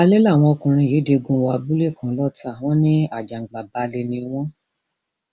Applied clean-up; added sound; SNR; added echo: none; none; none; none.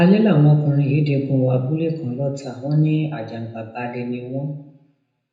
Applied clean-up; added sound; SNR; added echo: none; none; none; reverberation time 0.7 s.